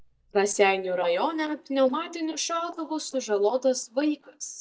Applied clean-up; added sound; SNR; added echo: neural mask model DeepFilterNet 3.